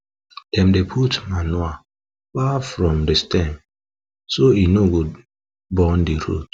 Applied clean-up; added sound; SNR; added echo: none; none; none; none.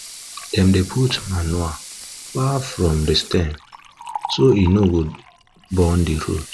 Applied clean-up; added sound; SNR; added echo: none; Sink (filling or washing) / Water tap, faucet / Liquid + Liquid; 15 dB; none.